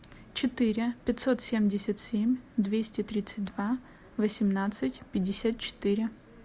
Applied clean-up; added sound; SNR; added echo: none; none; none; none.